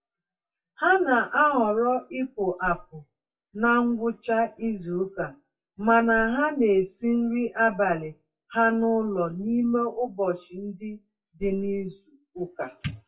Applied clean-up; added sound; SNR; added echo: classical method WPE with log-MMSE.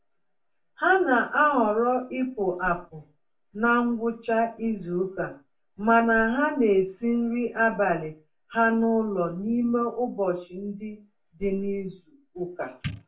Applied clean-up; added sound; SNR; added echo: none; Whoosh, swoosh, swish; 17 dB; reverberation time 0.3 s.